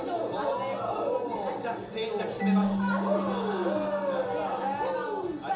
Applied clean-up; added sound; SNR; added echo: none; Marimba, xylophone / Wood; 4 dB; reverberation time 1.2 s.